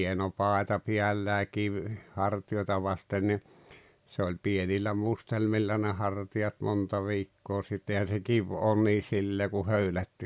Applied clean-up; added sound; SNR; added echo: none; none; none; none.